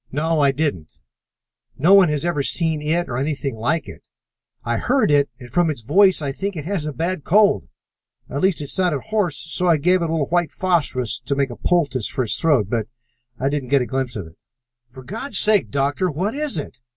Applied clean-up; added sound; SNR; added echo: none; none; none; none.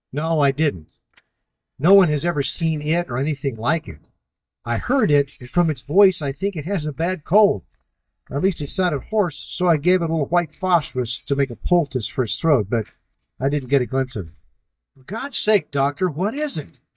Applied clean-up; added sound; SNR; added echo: neural mask model DeepFilterNet 3.